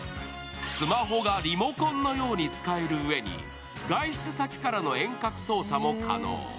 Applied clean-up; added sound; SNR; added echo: none; none; none; none.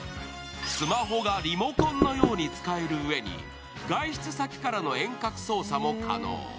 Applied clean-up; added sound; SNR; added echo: none; Knock; -4 dB; none.